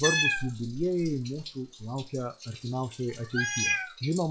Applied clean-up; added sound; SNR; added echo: classical method log-MMSE.